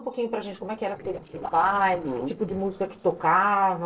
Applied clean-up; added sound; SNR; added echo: neural separator model SepFormer DNS4.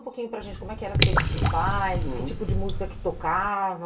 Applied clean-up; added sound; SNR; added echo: none; Drip / Water; -3 dB; reverberation time 0.2 s.